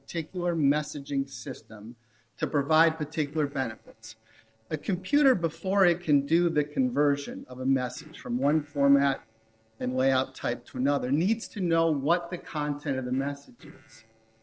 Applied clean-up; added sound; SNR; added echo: neural separator model SepFormer DNS4.